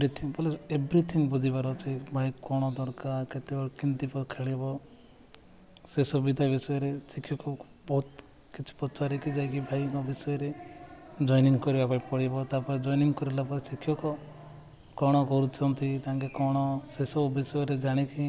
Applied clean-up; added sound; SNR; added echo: none; none; none; none.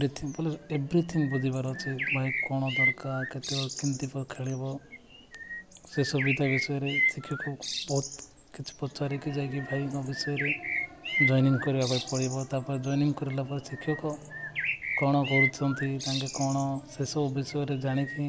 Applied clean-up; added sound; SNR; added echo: none; Bird; 5 dB; none.